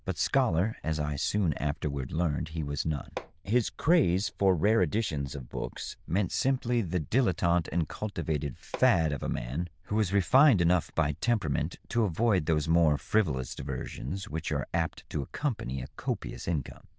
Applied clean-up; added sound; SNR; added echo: neural diffusion model UNIVERSE++.